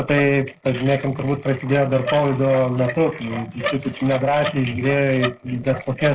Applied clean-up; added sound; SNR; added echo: neural mask model Resemble Enhance denoiser.